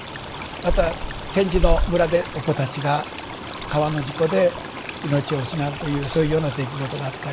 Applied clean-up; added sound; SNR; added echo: none; Stream; 4 dB; none.